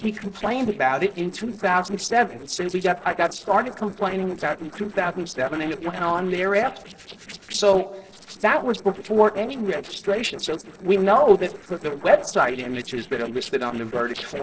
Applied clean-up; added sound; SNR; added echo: neural separator model SepFormer DNS4.